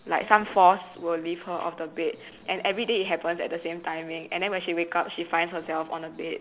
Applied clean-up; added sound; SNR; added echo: none; none; none; none.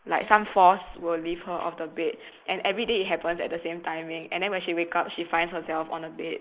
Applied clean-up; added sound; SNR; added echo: neural mask model Resemble Enhance denoiser.